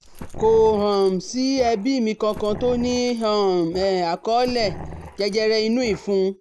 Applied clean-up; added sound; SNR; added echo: none; Growling; 16 dB; none.